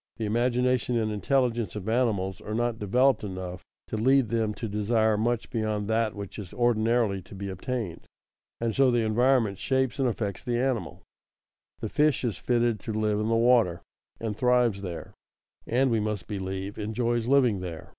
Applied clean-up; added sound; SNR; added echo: none; none; none; none.